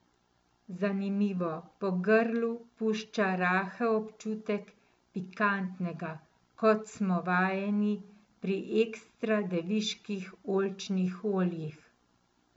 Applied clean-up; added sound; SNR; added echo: none; none; none; none.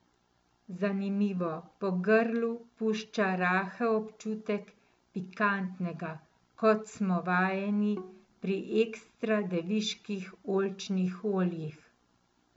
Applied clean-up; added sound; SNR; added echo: none; Bowed string instrument; 18 dB; none.